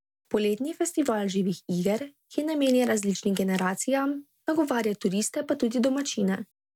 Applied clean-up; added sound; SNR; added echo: none; none; none; none.